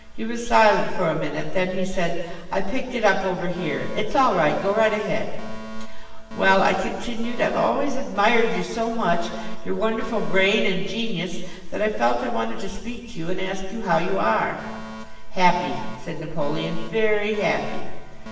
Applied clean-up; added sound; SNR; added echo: none; Alarm; 18 dB; reverberation time 1.3 s.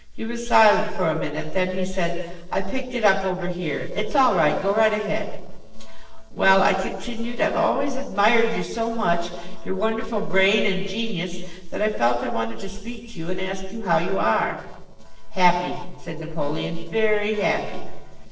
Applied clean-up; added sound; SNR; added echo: neural separator model SepFormer DNS4.